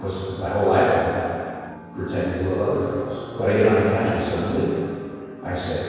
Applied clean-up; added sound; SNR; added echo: none; none; none; reverberation time 2.2 s.